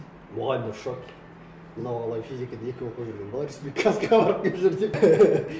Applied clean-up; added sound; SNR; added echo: none; none; none; none.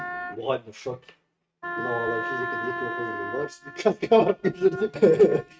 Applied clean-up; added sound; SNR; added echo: neural mask model RNNoise.